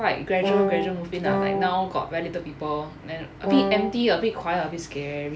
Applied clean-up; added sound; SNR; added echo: none; Wind instrument, woodwind instrument; 0 dB; none.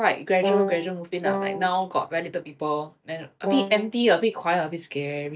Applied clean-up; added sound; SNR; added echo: neural mask model DeepFilterNet 3.